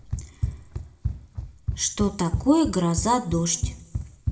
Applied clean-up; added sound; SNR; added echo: none; Run; 5 dB; reverberation time 1.2 s.